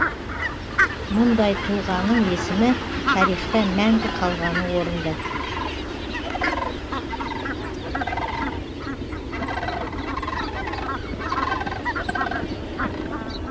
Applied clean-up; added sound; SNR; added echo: none; Fowl; -1 dB; none.